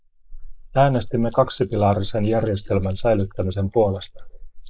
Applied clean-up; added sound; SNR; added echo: neural mask model Resemble Enhance denoiser.